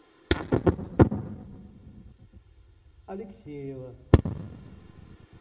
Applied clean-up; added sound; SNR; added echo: none; none; none; reverberation time 0.9 s.